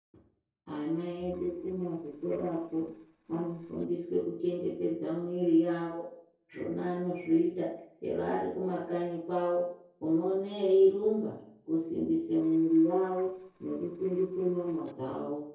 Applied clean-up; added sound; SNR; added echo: neural separator model SepFormer DNS4.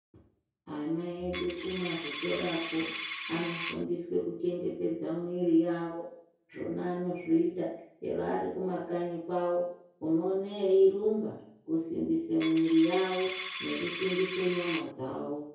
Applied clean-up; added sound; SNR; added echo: none; Coin (dropping); 8 dB; reverberation time 0.6 s.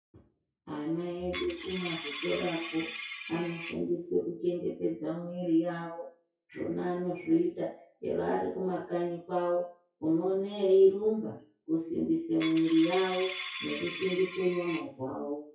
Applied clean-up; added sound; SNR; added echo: classical method WPE with log-MMSE.